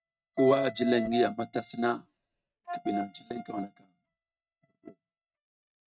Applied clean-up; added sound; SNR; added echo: neural mask model RNNoise.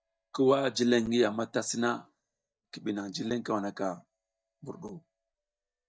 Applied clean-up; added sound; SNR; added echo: neural mask model DeepFilterNet 3.